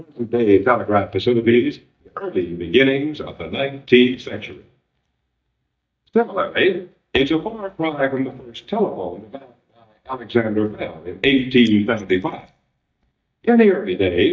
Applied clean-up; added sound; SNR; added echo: neural mask model DeepFilterNet 3.